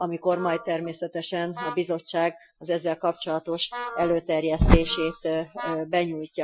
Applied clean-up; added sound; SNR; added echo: classical method Wiener filter.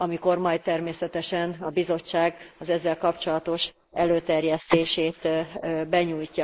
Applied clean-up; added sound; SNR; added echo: neural mask model Resemble Enhance denoiser.